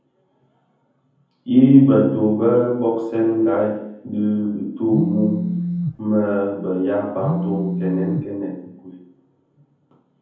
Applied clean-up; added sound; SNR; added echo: none; Telephone; 3 dB; reverberation time 0.7 s.